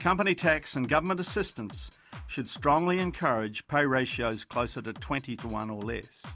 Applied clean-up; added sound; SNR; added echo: none; Drum kit; 17 dB; none.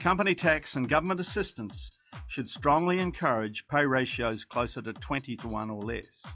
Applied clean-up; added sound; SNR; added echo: classical method log-MMSE.